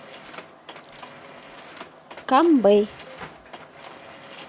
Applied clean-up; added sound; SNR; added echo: none; Mechanisms; 18 dB; none.